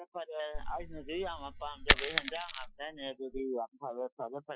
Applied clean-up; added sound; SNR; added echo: classical method Wiener filter.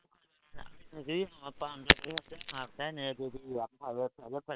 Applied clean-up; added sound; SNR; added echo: neural separator model SepFormer WHAM!.